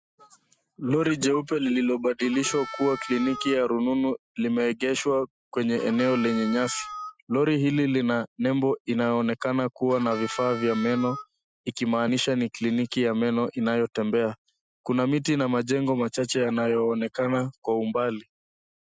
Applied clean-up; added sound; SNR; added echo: classical method Wiener filter.